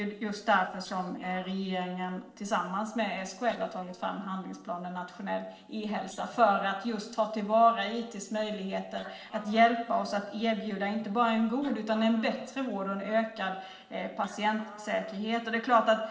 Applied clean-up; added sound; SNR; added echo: neural separator model SepFormer DNS4.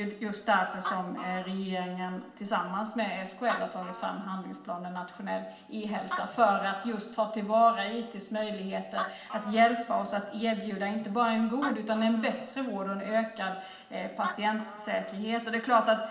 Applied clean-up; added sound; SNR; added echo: none; Animal; 14 dB; reverberation time 0.9 s.